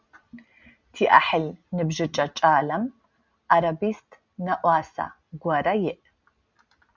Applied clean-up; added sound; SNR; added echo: none; none; none; none.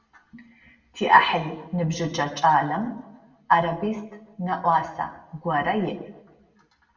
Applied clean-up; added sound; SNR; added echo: none; none; none; reverberation time 0.7 s.